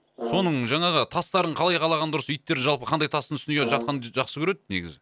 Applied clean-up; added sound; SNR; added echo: none; Brass instrument; 10 dB; none.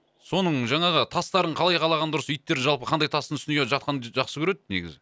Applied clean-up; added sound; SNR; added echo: none; none; none; none.